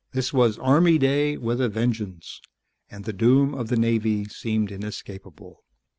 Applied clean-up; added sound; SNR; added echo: none; none; none; none.